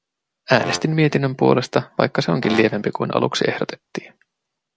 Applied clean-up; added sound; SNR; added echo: none; Brass instrument; 15 dB; none.